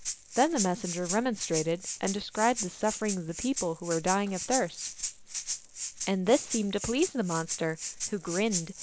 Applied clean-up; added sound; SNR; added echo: none; Rattle (instrument); 7 dB; none.